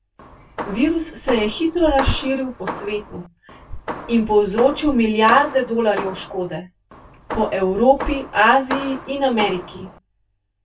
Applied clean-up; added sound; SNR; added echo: none; Hammer; 12 dB; reverberation time 0.1 s.